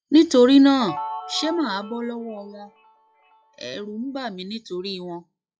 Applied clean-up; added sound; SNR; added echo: classical method log-MMSE.